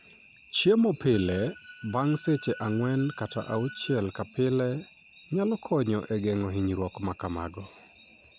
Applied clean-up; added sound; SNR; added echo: none; Organ; 18 dB; none.